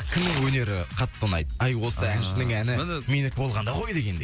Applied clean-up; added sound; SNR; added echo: none; Tearing; 13 dB; none.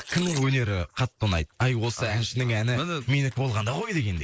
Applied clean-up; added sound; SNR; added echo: neural mask model Resemble Enhance denoiser.